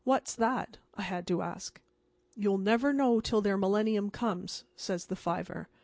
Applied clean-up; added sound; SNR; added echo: none; none; none; none.